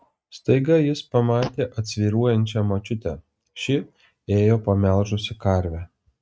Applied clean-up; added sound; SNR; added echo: neural mask model RNNoise.